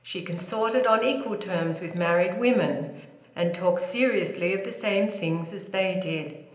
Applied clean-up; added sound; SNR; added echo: none; none; none; reverberation time 0.8 s.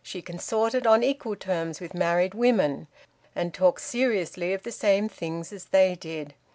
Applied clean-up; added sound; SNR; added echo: none; none; none; none.